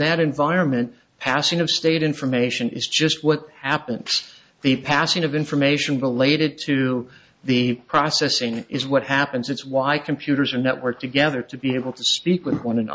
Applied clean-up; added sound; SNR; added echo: none; none; none; none.